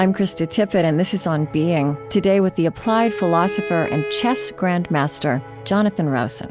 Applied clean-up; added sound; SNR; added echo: none; Bowed string instrument; 9 dB; none.